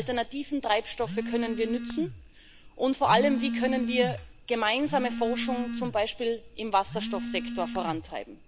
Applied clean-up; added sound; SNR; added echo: none; Telephone; 7 dB; none.